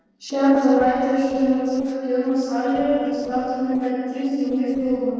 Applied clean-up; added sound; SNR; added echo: neural separator model SepFormer DNS4.